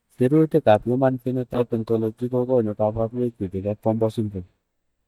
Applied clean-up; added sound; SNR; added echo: neural mask model DeepFilterNet 3.